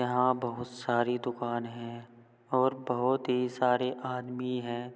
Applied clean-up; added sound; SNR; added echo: none; none; none; none.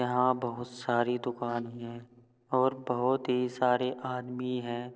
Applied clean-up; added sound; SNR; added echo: neural separator model SepFormer DNS4.